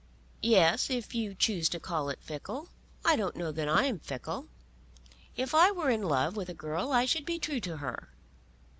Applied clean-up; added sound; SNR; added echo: none; none; none; none.